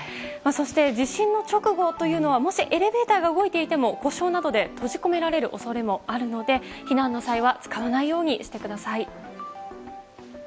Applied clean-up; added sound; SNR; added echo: none; none; none; none.